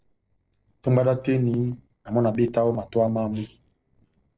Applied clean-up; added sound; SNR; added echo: neural separator model SepFormer DNS4.